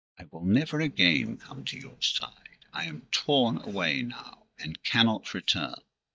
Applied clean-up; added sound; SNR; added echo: neural mask model DeepFilterNet 3.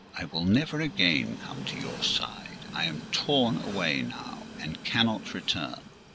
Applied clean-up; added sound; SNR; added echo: none; Train; 12 dB; none.